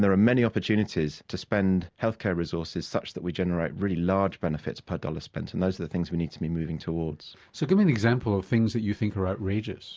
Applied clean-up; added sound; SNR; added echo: none; none; none; none.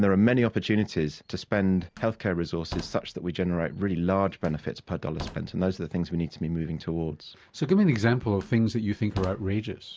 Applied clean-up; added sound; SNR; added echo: none; Slam; 18 dB; none.